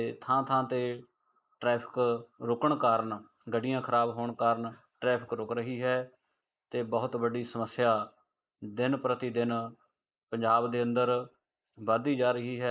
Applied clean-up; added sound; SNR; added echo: neural mask model Resemble Enhance denoiser.